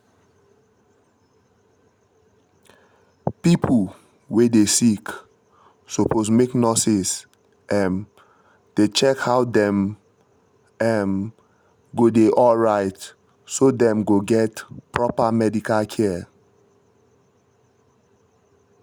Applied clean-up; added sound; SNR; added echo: none; none; none; none.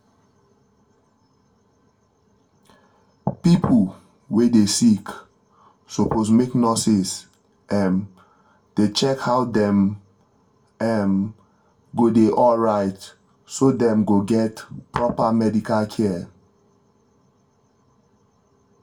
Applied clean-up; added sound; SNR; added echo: none; none; none; reverberation time 0.2 s.